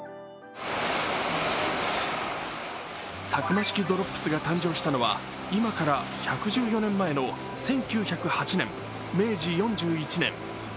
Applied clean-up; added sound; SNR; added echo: none; none; none; none.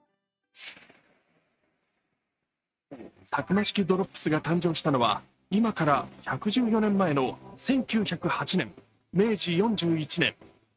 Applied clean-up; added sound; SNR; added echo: neural mask model RNNoise.